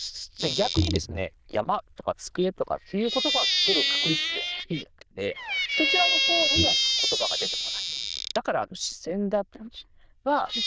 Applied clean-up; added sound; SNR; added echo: neural diffusion model UNIVERSE++.